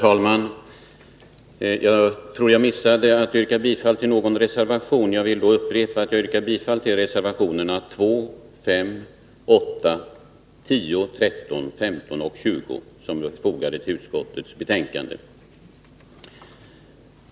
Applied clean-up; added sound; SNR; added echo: none; none; none; none.